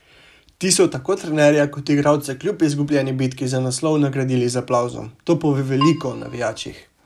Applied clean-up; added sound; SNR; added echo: none; Keyboard (musical); 10 dB; none.